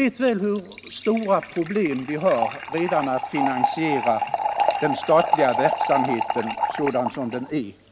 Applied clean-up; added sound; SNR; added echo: none; Fill (with liquid) / Trickle, dribble; 3 dB; none.